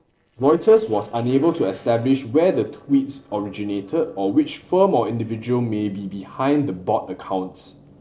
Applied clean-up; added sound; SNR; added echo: neural separator model SepFormer DNS4.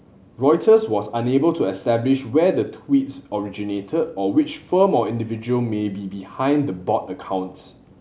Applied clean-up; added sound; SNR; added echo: none; none; none; none.